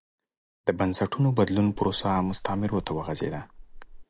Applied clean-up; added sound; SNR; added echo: neural mask model DeepFilterNet 3.